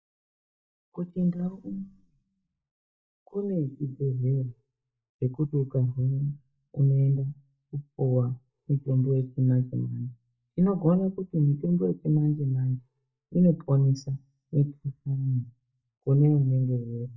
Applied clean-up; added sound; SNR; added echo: neural mask model DeepFilterNet 3.